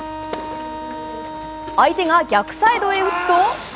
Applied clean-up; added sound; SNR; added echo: none; Wind instrument, woodwind instrument; 12 dB; none.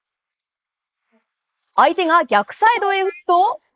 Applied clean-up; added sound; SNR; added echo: neural mask model Resemble Enhance denoiser.